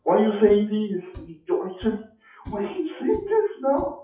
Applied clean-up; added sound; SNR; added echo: classical method WPE with log-MMSE.